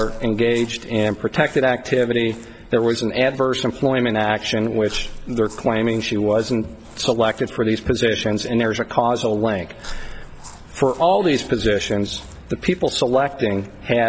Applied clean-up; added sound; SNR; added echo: none; Chewing, mastication; 18 dB; none.